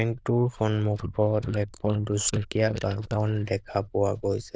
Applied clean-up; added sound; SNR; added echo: neural diffusion model UNIVERSE++.